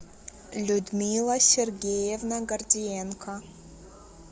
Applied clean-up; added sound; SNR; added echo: none; none; none; none.